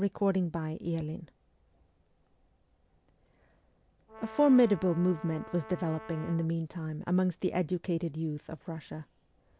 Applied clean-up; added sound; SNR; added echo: none; Brass instrument; 16 dB; none.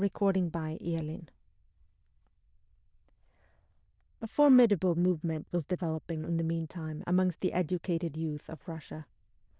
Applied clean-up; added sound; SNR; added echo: neural diffusion model UNIVERSE++.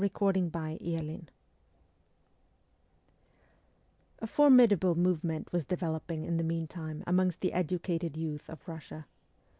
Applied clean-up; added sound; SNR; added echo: none; none; none; none.